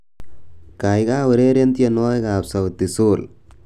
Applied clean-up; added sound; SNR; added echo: none; none; none; none.